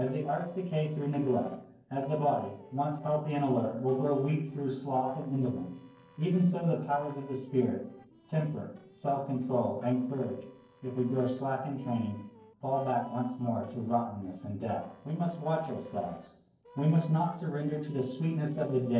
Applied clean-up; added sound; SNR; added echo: neural separator model SepFormer DNS4.